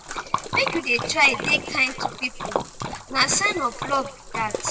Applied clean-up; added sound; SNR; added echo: none; Splash, splatter; 6 dB; reverberation time 0.9 s.